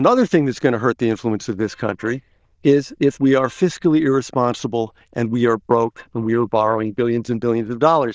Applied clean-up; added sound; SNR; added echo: neural diffusion model UNIVERSE++.